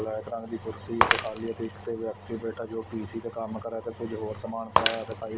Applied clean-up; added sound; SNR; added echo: none; Shatter; -1 dB; none.